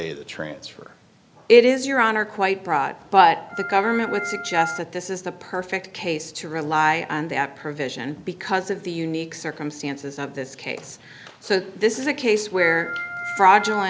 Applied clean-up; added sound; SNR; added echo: none; Organ; 8 dB; none.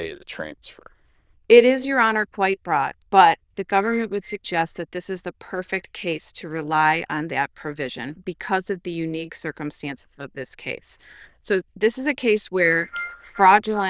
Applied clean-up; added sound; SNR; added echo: neural diffusion model UNIVERSE++.